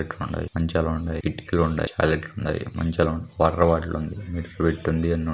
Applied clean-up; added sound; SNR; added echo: none; none; none; none.